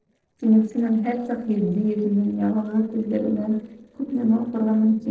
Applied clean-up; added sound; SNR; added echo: neural separator model SepFormer DNS4.